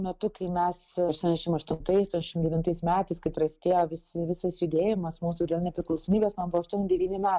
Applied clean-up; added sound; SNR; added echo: none; none; none; none.